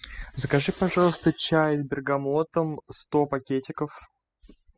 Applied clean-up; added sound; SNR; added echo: classical method spectral subtraction.